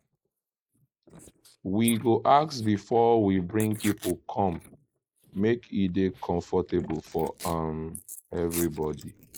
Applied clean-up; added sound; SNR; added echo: neural mask model Resemble Enhance denoiser.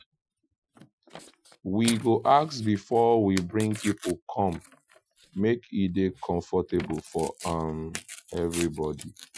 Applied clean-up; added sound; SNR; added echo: classical method Wiener filter.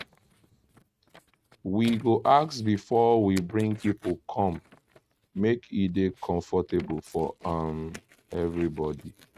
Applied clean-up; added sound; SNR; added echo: neural mask model RNNoise.